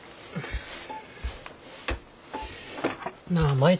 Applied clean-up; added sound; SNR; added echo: none; Bowed string instrument; 19 dB; none.